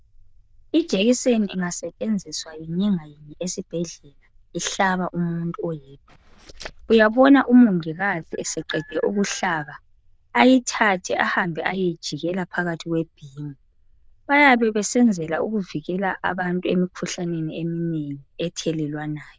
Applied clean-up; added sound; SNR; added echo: neural diffusion model UNIVERSE++.